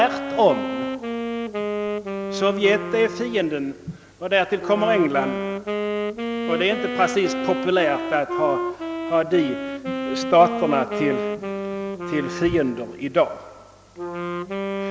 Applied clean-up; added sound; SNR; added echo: none; Wind instrument, woodwind instrument; 5 dB; none.